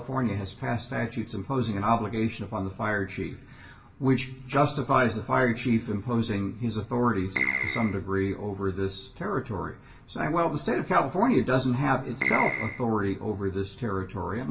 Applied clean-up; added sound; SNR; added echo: none; Keyboard (musical); 1 dB; reverberation time 0.2 s.